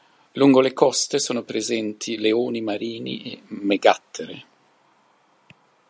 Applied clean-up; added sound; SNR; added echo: none; none; none; none.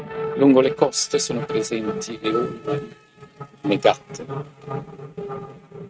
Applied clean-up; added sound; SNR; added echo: neural mask model RNNoise.